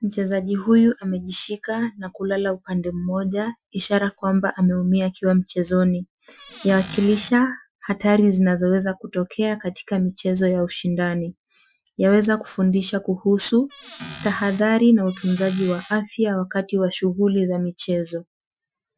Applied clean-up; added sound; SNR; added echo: classical method Wiener filter.